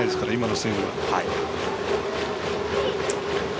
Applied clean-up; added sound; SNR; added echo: none; Dishes, pots, and pans; 11 dB; none.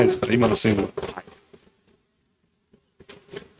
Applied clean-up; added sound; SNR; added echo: neural mask model RNNoise.